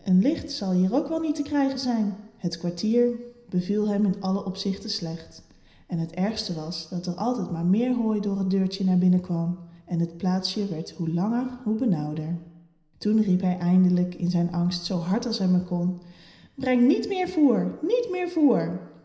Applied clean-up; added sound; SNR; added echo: none; none; none; reverberation time 0.9 s.